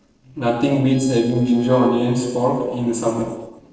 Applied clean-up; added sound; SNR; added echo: neural separator model SepFormer DNS4.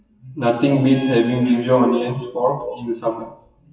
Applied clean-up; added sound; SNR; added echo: classical method WPE with log-MMSE.